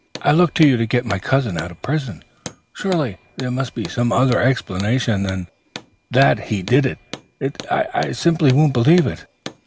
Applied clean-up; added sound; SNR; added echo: none; Hammer; 19 dB; none.